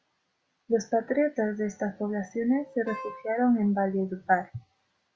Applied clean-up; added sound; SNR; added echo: none; Wind instrument, woodwind instrument; 12 dB; none.